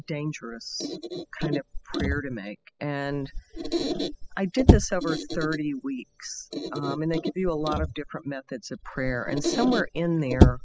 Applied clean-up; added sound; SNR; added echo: classical method spectral subtraction.